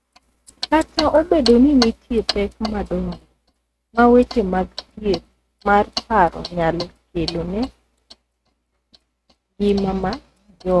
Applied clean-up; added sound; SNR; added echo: neural mask model RNNoise.